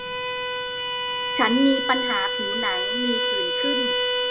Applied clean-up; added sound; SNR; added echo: none; Bowed string instrument; -2 dB; reverberation time 0.2 s.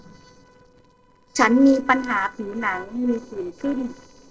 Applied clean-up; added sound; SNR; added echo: neural separator model SepFormer DNS4.